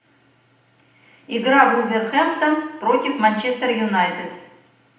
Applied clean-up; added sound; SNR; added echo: none; none; none; reverberation time 0.8 s.